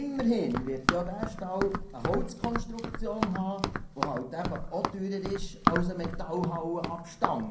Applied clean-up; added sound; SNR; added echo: none; Run; 1 dB; reverberation time 0.6 s.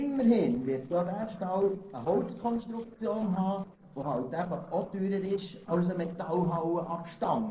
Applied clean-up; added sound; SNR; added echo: neural separator model SepFormer DNS4.